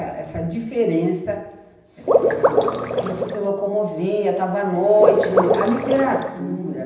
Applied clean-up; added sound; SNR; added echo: none; Water / Liquid; -3 dB; reverberation time 0.9 s.